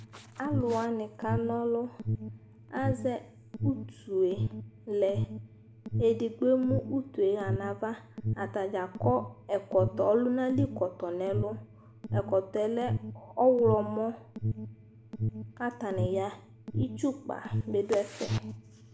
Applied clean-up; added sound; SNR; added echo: none; Alarm; 5 dB; none.